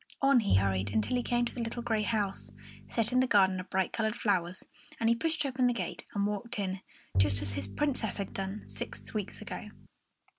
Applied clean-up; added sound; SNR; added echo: none; Bowed string instrument; 4 dB; none.